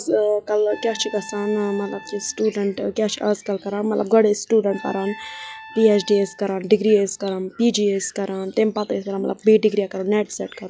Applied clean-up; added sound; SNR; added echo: classical method log-MMSE.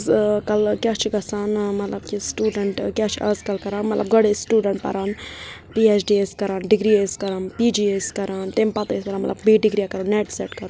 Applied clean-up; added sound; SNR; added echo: none; none; none; none.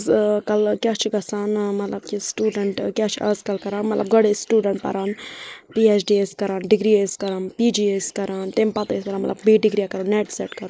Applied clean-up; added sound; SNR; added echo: neural mask model Resemble Enhance denoiser.